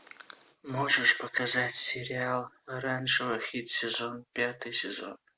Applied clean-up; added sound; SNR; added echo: none; none; none; none.